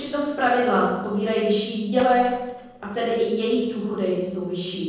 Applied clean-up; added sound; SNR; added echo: neural separator model SepFormer DNS4.